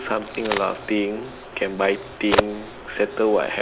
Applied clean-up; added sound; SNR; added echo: none; Crack; 6 dB; none.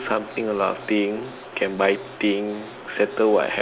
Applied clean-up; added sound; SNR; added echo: none; none; none; none.